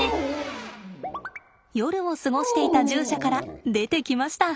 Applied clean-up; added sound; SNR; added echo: none; Dog; 4 dB; none.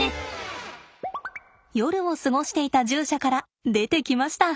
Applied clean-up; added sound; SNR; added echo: none; none; none; none.